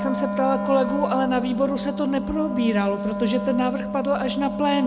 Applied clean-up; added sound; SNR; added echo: none; Wind instrument, woodwind instrument; 5 dB; none.